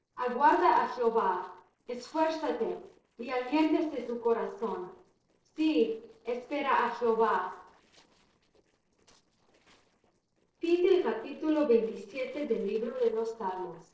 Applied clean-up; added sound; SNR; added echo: neural separator model SepFormer DNS4.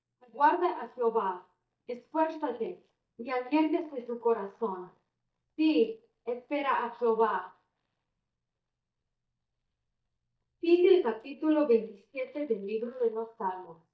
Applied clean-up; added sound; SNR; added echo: neural mask model DeepFilterNet 3.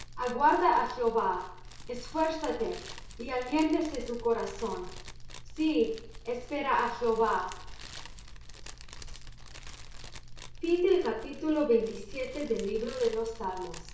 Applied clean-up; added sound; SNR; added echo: none; Fire; 12 dB; reverberation time 0.6 s.